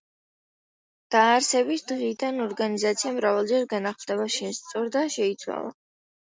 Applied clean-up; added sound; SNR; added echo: none; none; none; none.